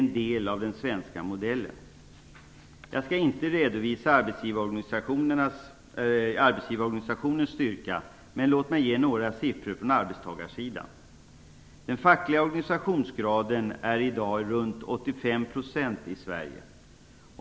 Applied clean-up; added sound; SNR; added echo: none; none; none; none.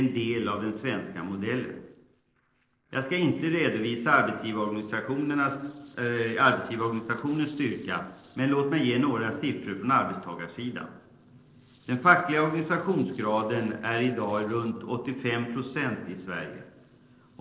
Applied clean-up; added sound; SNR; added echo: neural separator model SepFormer DNS4.